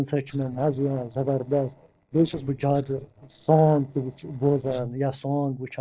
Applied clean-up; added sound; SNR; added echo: neural separator model SepFormer DNS4.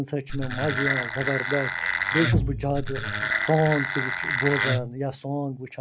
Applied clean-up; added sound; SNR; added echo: none; Wood + Bowed string instrument; -1 dB; none.